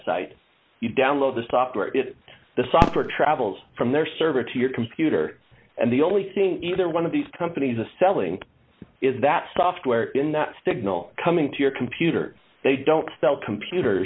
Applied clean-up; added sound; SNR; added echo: none; Fireworks; 7 dB; none.